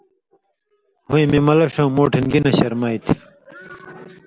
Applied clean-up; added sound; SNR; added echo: none; none; none; none.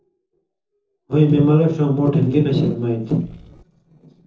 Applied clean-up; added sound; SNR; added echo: neural separator model SepFormer DNS4.